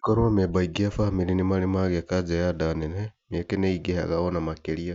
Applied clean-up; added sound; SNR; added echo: none; none; none; none.